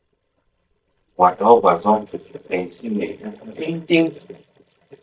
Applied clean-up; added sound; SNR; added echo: neural mask model DeepFilterNet 3.